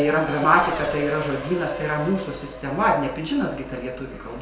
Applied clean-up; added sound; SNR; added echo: none; Race car, auto racing; 12 dB; reverberation time 0.2 s.